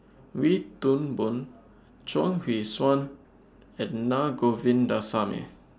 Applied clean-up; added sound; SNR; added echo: none; none; none; none.